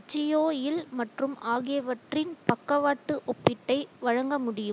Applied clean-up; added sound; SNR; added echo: none; none; none; none.